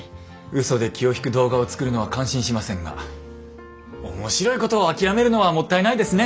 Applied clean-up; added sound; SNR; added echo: none; none; none; none.